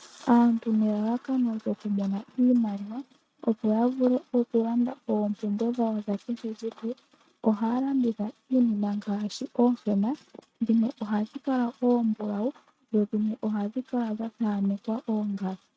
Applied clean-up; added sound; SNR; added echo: neural mask model RNNoise.